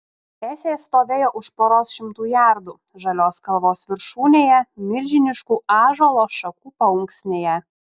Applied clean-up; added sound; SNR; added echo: none; none; none; none.